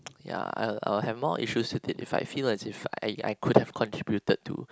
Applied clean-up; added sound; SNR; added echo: none; none; none; none.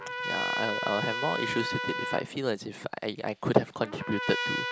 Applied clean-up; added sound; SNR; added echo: none; Trumpet; 3 dB; none.